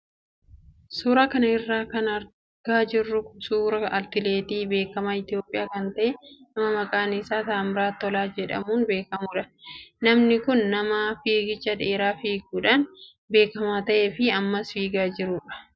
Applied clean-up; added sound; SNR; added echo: none; none; none; none.